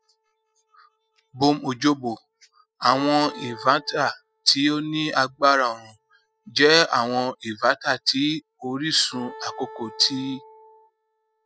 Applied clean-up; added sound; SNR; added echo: classical method spectral subtraction.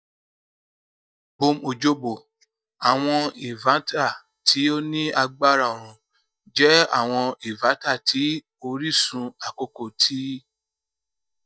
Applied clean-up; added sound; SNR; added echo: neural mask model DeepFilterNet 3.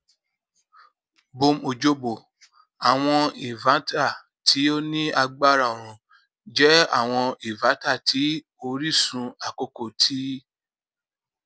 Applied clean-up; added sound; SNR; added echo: none; none; none; none.